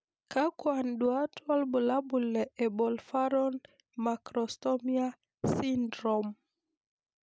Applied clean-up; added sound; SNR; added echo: none; none; none; none.